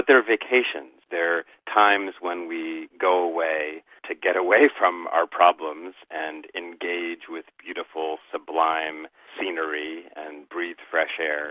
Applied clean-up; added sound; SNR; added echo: none; none; none; none.